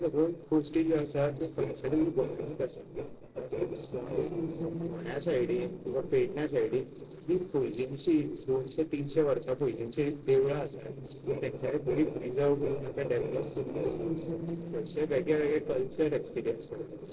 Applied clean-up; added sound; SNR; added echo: neural separator model SepFormer DNS4.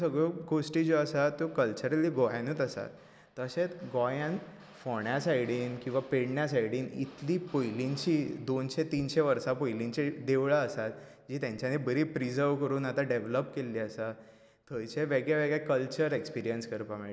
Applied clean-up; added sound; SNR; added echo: none; none; none; none.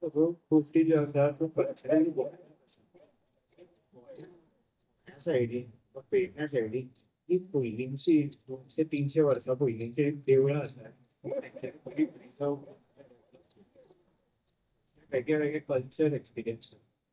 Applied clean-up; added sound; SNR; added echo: neural mask model DeepFilterNet 3.